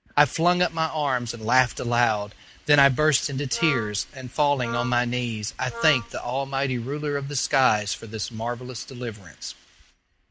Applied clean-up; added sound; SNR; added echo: none; Wind instrument, woodwind instrument; 11 dB; none.